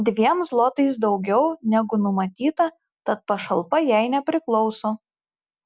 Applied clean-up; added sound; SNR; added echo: none; none; none; none.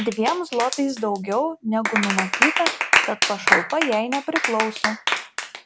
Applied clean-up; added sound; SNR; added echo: none; Clapping; 0 dB; none.